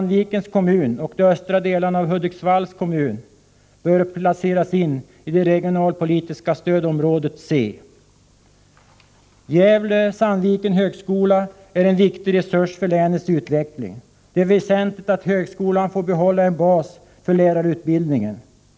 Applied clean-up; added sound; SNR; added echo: none; none; none; none.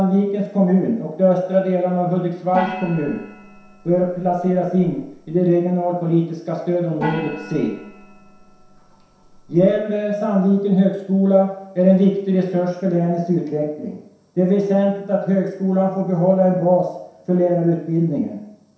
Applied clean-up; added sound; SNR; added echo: none; Gong; 15 dB; reverberation time 0.7 s.